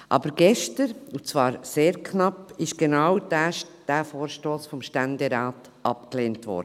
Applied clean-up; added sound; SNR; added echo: none; none; none; none.